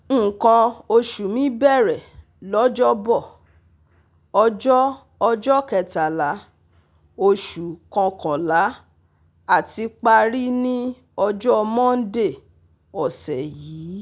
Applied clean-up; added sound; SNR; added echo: none; none; none; none.